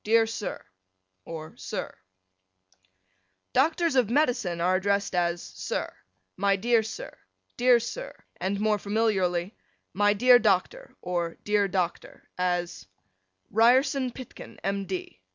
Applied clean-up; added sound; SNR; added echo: none; none; none; none.